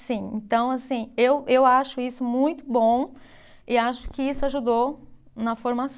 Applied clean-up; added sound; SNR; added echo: none; none; none; none.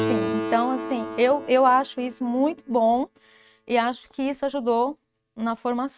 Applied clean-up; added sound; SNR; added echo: neural mask model RNNoise.